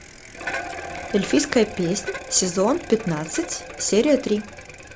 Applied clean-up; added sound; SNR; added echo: none; Bicycle; 12 dB; none.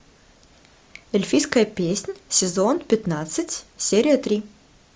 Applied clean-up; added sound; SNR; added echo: none; none; none; none.